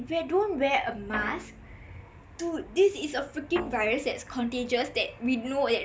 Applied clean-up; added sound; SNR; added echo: none; Guitar; 13 dB; none.